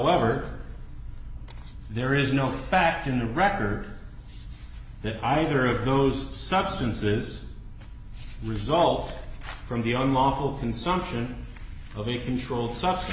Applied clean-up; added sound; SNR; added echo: none; none; none; none.